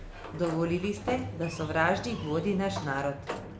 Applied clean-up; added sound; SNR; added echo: none; Sliding door; 8 dB; none.